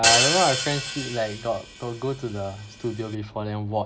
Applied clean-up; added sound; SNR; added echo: none; Hi-hat; 0 dB; none.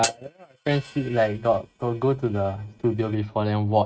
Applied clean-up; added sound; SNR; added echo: neural mask model RNNoise.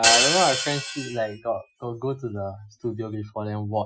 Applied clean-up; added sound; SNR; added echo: classical method Wiener filter.